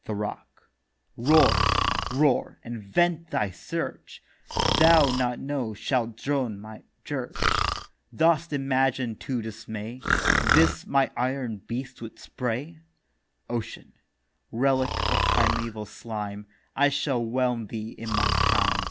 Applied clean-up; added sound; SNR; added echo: none; Breathing; 3 dB; none.